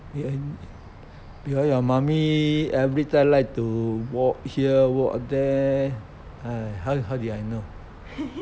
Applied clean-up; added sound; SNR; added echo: none; none; none; none.